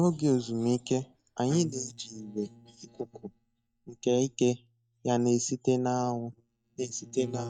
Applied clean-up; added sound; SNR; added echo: neural mask model DeepFilterNet 3.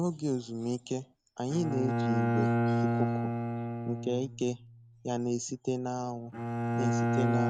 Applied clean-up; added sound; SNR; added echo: neural mask model RNNoise.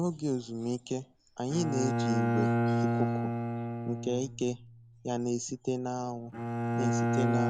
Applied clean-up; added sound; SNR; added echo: none; Bowed string instrument; -2 dB; none.